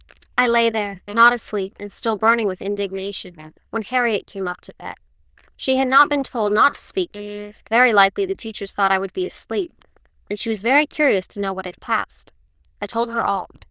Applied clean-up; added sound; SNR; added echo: neural diffusion model UNIVERSE++.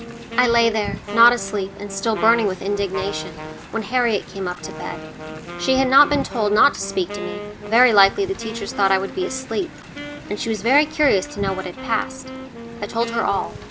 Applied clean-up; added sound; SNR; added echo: none; Wind instrument, woodwind instrument + Wind; 11 dB; none.